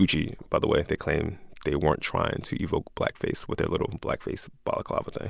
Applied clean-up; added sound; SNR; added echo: none; none; none; none.